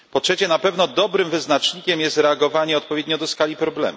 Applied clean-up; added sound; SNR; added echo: none; none; none; none.